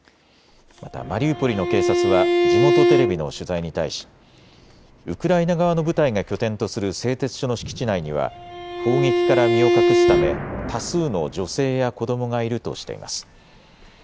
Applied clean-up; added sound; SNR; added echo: none; Bowed string instrument; -4 dB; none.